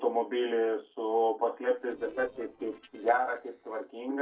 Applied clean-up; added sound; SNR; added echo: neural separator model SepFormer DNS4.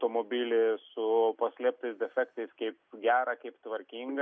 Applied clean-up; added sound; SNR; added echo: none; none; none; none.